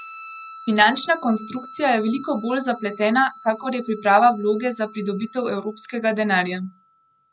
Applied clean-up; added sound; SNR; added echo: none; Guitar; 20 dB; none.